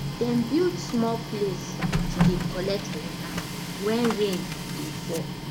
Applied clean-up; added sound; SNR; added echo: none; Printer; 1 dB; none.